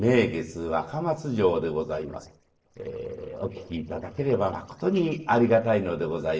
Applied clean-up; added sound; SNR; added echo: neural separator model SepFormer DNS4.